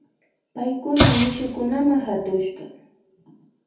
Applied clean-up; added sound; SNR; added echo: none; Explosion; 0 dB; reverberation time 0.6 s.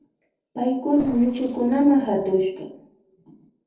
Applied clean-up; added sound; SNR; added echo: neural separator model SepFormer DNS4.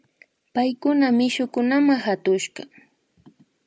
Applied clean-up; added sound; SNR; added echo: none; none; none; none.